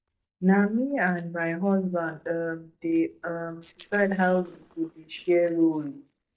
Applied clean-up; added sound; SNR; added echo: neural mask model DeepFilterNet 3.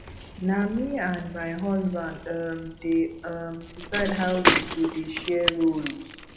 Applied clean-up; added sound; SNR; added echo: none; Bicycle; 4 dB; reverberation time 0.7 s.